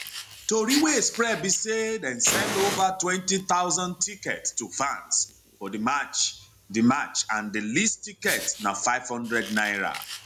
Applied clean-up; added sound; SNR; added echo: none; Fire; 11 dB; none.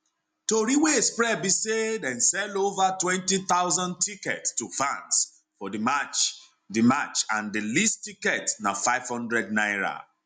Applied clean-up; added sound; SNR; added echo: none; none; none; none.